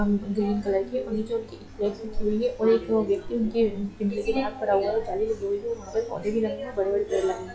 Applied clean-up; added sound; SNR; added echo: classical method log-MMSE.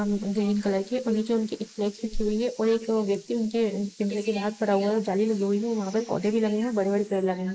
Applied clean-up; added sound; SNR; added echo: neural mask model Resemble Enhance denoiser.